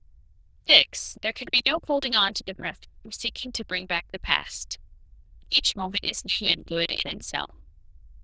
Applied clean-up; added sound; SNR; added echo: neural diffusion model UNIVERSE++.